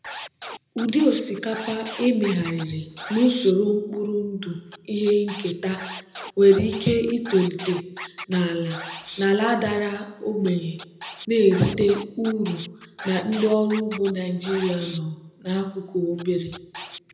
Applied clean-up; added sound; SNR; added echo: none; Scratching (performance technique); 16 dB; reverberation time 0.7 s.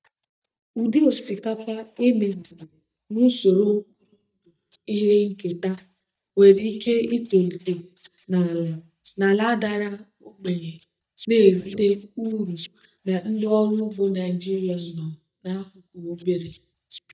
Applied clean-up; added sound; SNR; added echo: neural mask model DeepFilterNet 3.